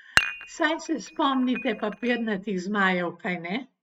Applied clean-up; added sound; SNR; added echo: neural mask model RNNoise.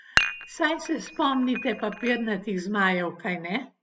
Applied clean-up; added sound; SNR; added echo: none; Dishes, pots, and pans; 4 dB; none.